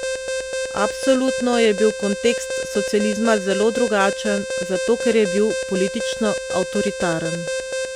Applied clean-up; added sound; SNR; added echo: none; Alarm; 4 dB; none.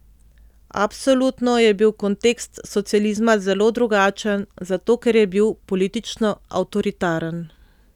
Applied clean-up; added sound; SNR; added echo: none; none; none; none.